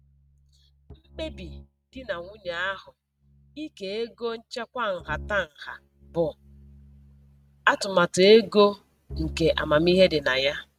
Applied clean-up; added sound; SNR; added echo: neural mask model RNNoise.